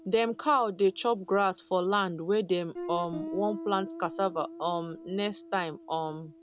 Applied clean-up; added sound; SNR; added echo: none; Guitar; 14 dB; none.